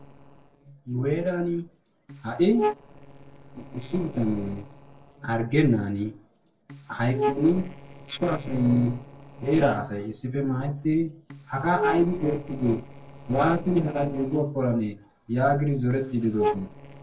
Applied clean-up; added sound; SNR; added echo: neural separator model SepFormer DNS4.